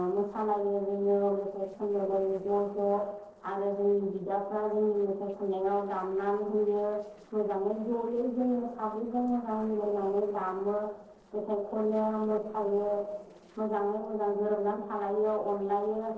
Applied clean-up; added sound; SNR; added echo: neural separator model SepFormer DNS4.